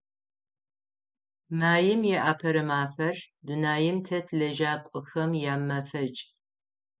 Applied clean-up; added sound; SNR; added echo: none; none; none; none.